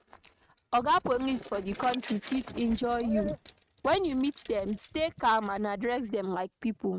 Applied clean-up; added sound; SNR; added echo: neural mask model RNNoise.